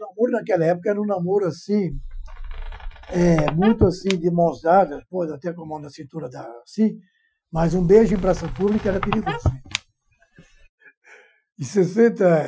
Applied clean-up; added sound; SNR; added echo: classical method Wiener filter.